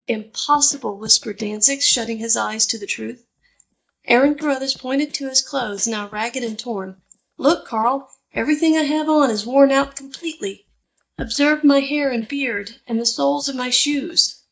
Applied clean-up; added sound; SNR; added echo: neural mask model DeepFilterNet 3.